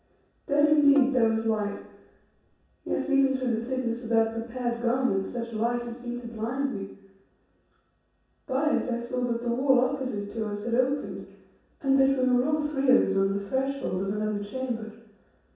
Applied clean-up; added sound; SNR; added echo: none; Bowed string instrument; 12 dB; reverberation time 0.7 s.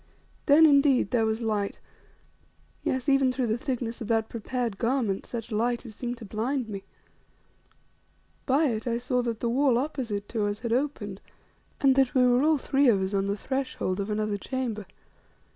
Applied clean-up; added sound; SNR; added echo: none; none; none; none.